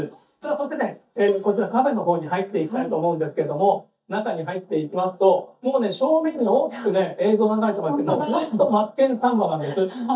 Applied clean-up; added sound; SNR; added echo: neural mask model DeepFilterNet 3.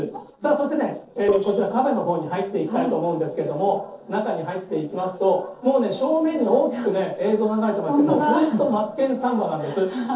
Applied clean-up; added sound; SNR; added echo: neural separator model SepFormer DNS4.